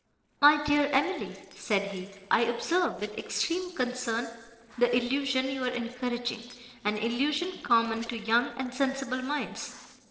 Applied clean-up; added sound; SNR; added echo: neural separator model SepFormer DNS4.